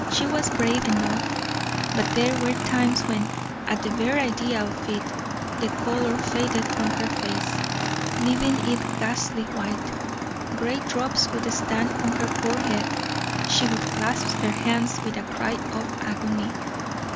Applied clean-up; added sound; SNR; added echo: none; Motorcycle / Engine; 0 dB; none.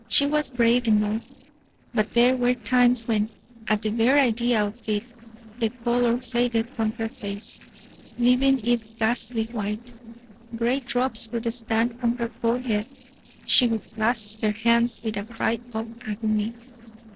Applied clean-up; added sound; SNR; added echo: neural separator model SepFormer DNS4.